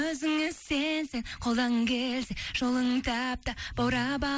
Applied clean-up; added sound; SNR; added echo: none; none; none; none.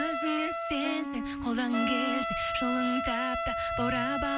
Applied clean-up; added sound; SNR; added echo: none; Wind instrument, woodwind instrument + Trumpet; 0 dB; none.